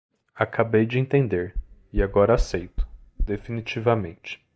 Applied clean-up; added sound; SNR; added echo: neural mask model DeepFilterNet 3.